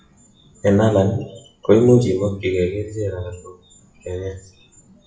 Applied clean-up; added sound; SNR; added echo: classical method WPE with log-MMSE.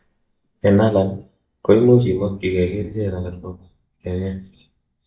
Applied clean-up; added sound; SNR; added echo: neural mask model DeepFilterNet 3.